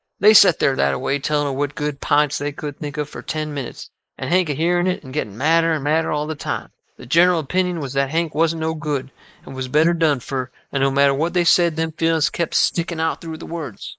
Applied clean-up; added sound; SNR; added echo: neural mask model Resemble Enhance denoiser.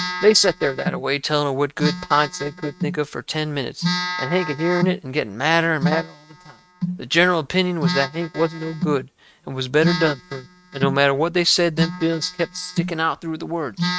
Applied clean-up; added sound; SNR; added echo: neural mask model RNNoise.